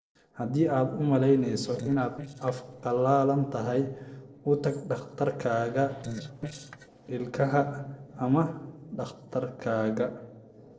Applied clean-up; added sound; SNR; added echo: neural separator model SepFormer DNS4.